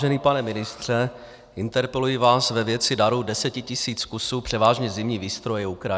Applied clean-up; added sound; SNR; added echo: none; none; none; none.